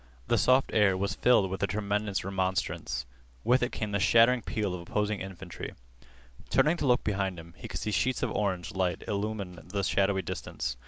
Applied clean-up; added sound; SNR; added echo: none; none; none; none.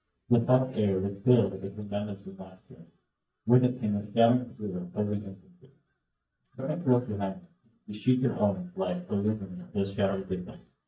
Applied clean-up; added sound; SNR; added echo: neural mask model DeepFilterNet 3.